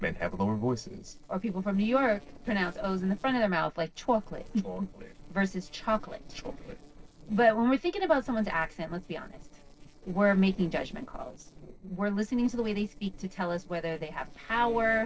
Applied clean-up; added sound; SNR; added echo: neural separator model SepFormer DNS4.